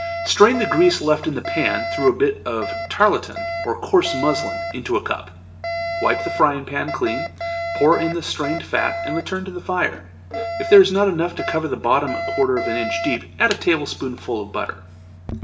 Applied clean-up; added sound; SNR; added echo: none; Alarm; 8 dB; reverberation time 0.7 s.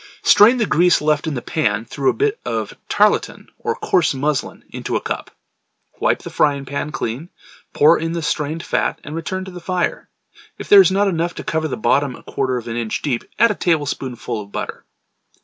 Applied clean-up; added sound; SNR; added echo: none; none; none; none.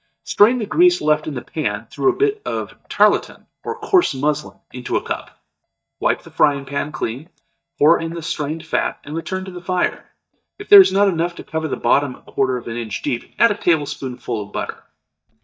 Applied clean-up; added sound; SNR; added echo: neural mask model DeepFilterNet 3.